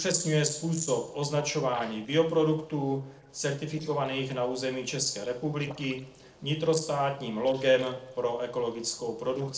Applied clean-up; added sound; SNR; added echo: neural separator model SepFormer DNS4.